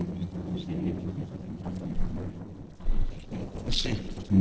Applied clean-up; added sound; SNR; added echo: neural separator model SepFormer DNS4.